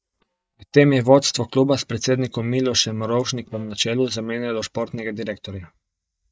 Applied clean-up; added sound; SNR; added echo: neural mask model DeepFilterNet 3.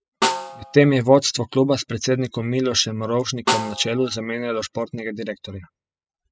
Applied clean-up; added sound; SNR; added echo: classical method spectral subtraction.